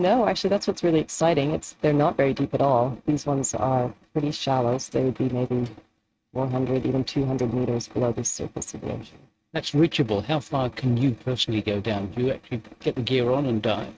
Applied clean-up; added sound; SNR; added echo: neural mask model RNNoise.